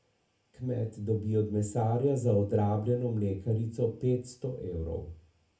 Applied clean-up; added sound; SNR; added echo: none; none; none; reverberation time 0.3 s.